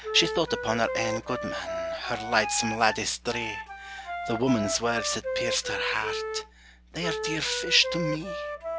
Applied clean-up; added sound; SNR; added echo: none; Wind instrument, woodwind instrument; 5 dB; none.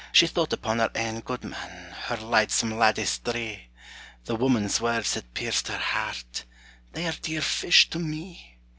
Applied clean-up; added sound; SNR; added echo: none; none; none; none.